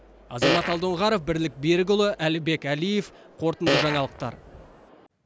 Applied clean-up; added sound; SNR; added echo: none; Fart; 3 dB; none.